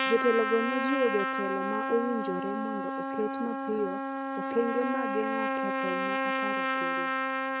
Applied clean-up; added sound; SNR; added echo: neural mask model RNNoise.